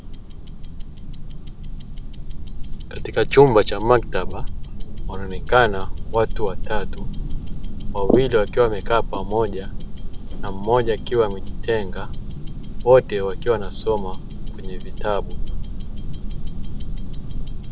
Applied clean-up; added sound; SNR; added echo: none; Tick-tock; 0 dB; none.